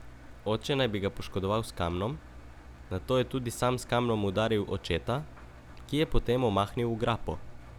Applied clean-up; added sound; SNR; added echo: none; Engine; 17 dB; none.